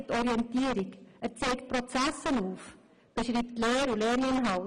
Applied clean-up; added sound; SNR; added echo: none; none; none; none.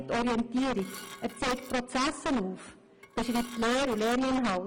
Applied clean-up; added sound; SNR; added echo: none; Dishes, pots, and pans / Glass + Electric guitar / Bass guitar; 18 dB; none.